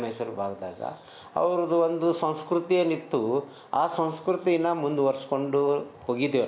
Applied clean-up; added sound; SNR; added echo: none; none; none; none.